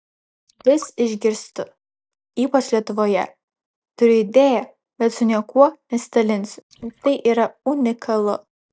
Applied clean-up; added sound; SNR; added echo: neural mask model DeepFilterNet 3.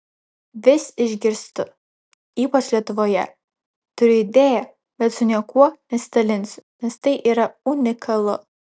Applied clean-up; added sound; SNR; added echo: none; none; none; none.